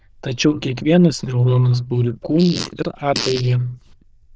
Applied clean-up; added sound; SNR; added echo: neural diffusion model UNIVERSE++.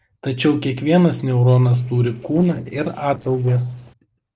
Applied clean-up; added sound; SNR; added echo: neural separator model SepFormer DNS4.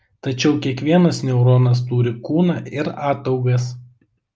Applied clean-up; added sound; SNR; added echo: none; none; none; none.